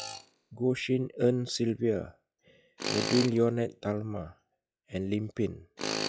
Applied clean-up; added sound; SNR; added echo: classical method log-MMSE.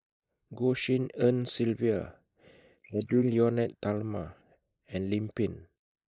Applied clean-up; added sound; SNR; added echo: neural mask model Resemble Enhance denoiser.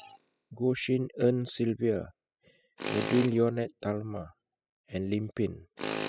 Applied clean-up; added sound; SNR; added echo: classical method spectral subtraction.